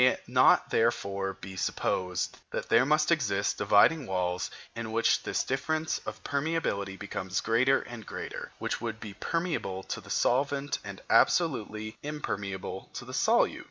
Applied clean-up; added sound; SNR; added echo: none; none; none; none.